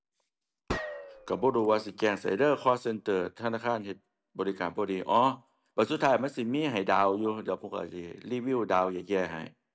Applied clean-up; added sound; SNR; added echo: none; Gunshot, gunfire; 10 dB; none.